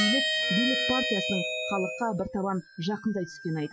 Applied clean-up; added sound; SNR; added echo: classical method Wiener filter.